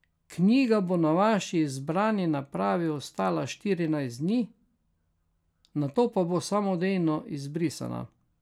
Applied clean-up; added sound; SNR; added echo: none; none; none; none.